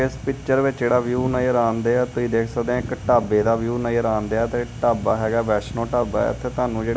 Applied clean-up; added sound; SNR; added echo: none; none; none; none.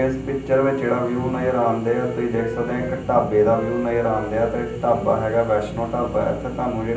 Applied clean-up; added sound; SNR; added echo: none; Wind instrument, woodwind instrument; 14 dB; reverberation time 0.6 s.